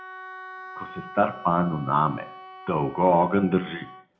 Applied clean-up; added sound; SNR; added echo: none; Wind instrument, woodwind instrument; 16 dB; reverberation time 0.4 s.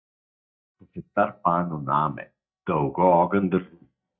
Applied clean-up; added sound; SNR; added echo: neural mask model DeepFilterNet 3.